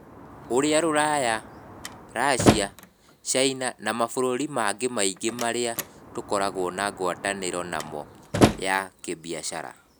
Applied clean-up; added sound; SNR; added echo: none; Slam; 3 dB; none.